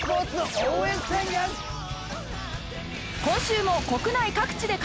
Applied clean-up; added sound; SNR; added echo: none; none; none; none.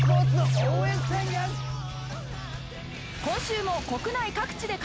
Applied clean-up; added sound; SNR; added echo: none; Keyboard (musical); -2 dB; none.